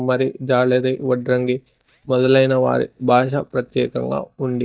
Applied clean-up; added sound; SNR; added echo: neural mask model DeepFilterNet 3.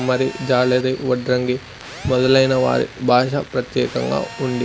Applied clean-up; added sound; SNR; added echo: none; Telephone; 17 dB; none.